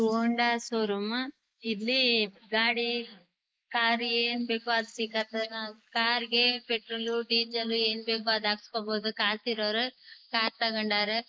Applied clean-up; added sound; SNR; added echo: neural mask model Resemble Enhance denoiser.